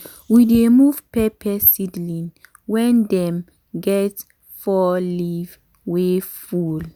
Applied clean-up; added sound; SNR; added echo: none; none; none; none.